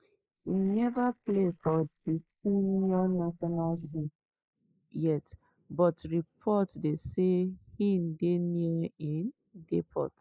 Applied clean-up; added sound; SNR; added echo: neural mask model Resemble Enhance denoiser.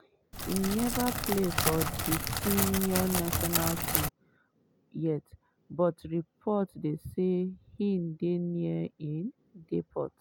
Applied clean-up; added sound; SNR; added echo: none; Crackle; -1 dB; none.